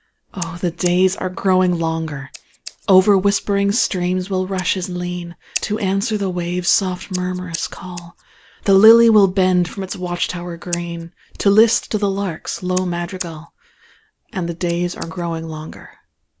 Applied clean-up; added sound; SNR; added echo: none; Scissors; 19 dB; none.